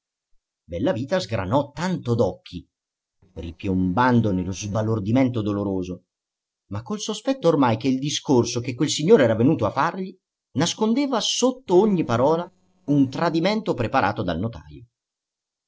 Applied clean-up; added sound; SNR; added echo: neural separator model SepFormer DNS4.